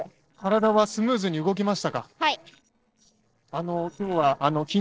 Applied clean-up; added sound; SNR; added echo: neural separator model SepFormer DNS4.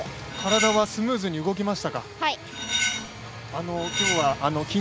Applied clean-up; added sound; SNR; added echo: none; Cutlery, silverware; 2 dB; none.